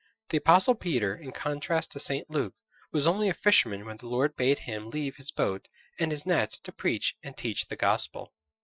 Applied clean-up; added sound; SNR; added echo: classical method Wiener filter.